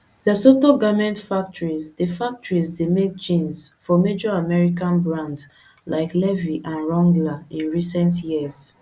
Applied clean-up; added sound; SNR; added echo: none; none; none; none.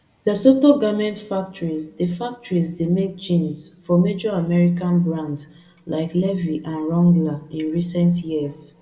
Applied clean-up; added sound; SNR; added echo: none; none; none; reverberation time 1.0 s.